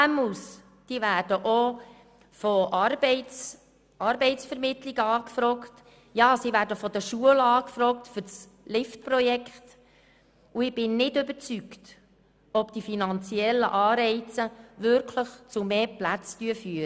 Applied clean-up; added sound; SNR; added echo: none; none; none; none.